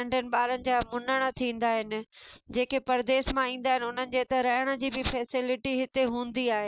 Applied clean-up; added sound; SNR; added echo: none; none; none; none.